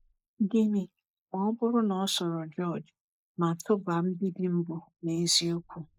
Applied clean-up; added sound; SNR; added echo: neural mask model Resemble Enhance denoiser.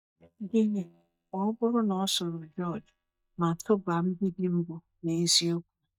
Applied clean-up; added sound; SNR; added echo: neural mask model DeepFilterNet 3.